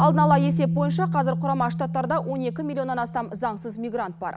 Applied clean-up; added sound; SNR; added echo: none; Bass guitar; 1 dB; none.